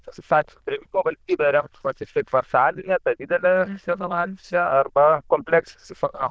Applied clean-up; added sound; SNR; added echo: neural diffusion model UNIVERSE++.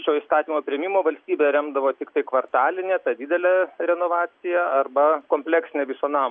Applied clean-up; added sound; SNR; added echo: none; none; none; none.